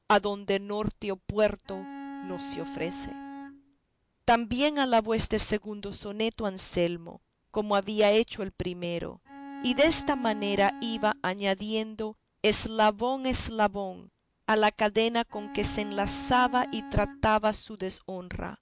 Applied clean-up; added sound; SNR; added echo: none; Bowed string instrument; 12 dB; none.